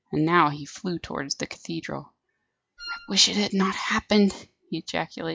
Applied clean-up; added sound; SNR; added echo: classical method log-MMSE.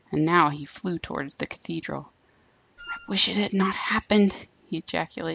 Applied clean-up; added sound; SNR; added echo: none; Wind instrument, woodwind instrument; 14 dB; none.